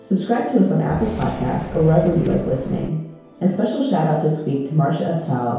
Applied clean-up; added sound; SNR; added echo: none; Subway, metro, underground; 12 dB; reverberation time 1.0 s.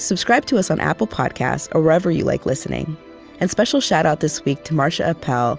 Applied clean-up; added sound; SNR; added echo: none; none; none; none.